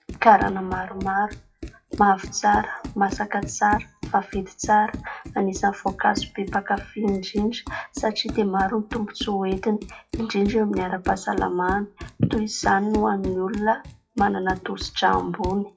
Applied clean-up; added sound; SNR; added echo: classical method WPE with log-MMSE.